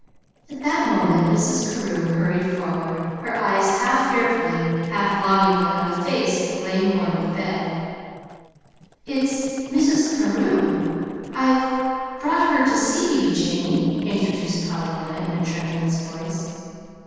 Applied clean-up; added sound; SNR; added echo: neural separator model SepFormer DNS4.